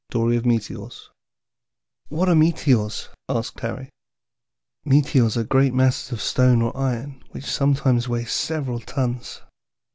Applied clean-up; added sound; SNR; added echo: none; none; none; none.